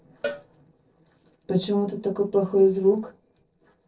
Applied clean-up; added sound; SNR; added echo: neural separator model SepFormer DNS4.